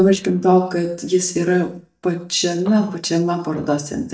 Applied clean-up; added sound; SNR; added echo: neural mask model DeepFilterNet 3.